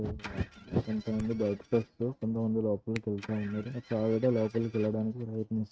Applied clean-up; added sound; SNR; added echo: neural mask model RNNoise.